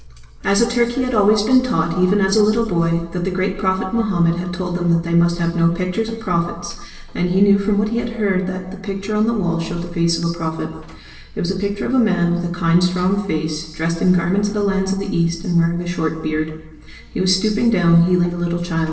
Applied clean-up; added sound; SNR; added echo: none; Buzz; 18 dB; reverberation time 1.0 s.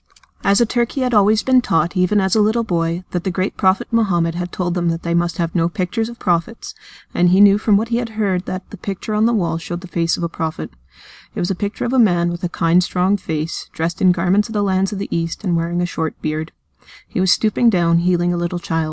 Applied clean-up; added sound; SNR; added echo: none; none; none; none.